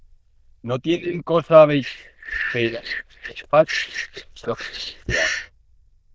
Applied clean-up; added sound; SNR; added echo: neural diffusion model UNIVERSE++.